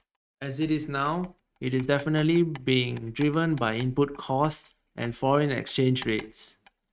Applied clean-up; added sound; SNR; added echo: neural mask model RNNoise.